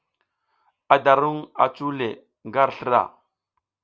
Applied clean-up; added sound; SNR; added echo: none; none; none; none.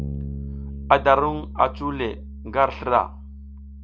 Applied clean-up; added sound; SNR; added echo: none; Bass guitar; 10 dB; none.